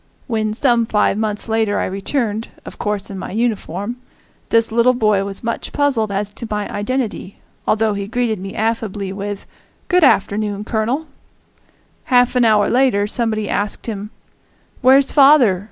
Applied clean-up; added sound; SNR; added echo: none; none; none; none.